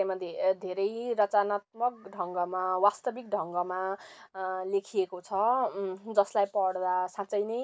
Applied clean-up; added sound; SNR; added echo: none; none; none; none.